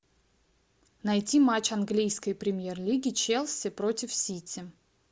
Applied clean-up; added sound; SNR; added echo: none; none; none; none.